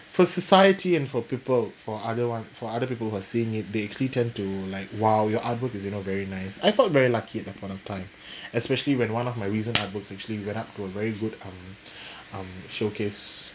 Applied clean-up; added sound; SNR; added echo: none; none; none; none.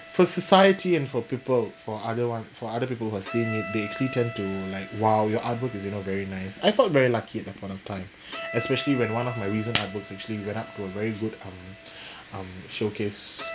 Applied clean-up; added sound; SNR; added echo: none; Bowed string instrument; 15 dB; none.